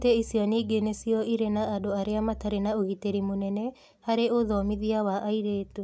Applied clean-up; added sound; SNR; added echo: none; none; none; none.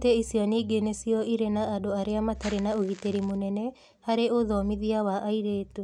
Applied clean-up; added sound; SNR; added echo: none; Crackle; 19 dB; none.